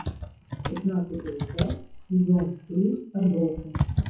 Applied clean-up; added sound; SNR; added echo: classical method WPE with log-MMSE.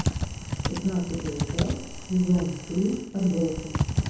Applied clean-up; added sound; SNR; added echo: none; Typing; 3 dB; reverberation time 2.0 s.